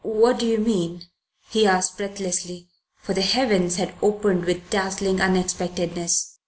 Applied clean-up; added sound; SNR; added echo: none; none; none; none.